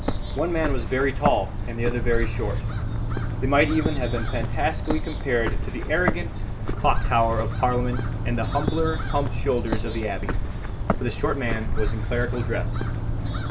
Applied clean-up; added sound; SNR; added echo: none; Bird; -2 dB; none.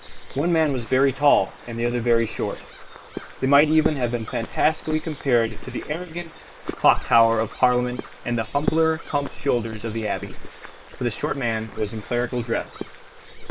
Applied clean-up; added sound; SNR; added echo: neural separator model SepFormer WHAM!.